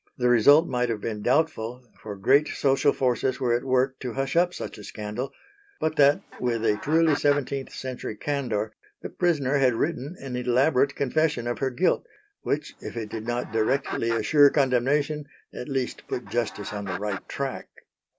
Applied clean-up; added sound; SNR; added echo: none; Chicken, rooster; 14 dB; none.